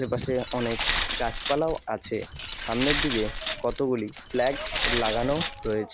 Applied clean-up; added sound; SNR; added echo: none; Glass; 4 dB; none.